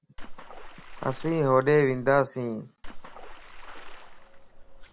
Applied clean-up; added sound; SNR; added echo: none; Water / Splash, splatter; 11 dB; none.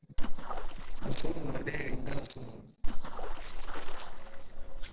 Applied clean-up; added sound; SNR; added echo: neural separator model SepFormer DNS4.